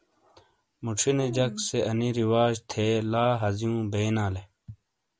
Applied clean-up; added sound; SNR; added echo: none; none; none; none.